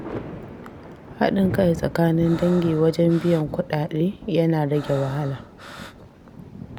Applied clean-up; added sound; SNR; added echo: none; Thunder + Breathing; 13 dB; none.